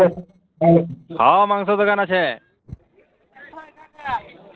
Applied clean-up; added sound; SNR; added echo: neural separator model SepFormer DNS4.